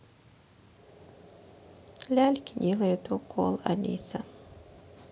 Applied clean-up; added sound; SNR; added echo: none; none; none; none.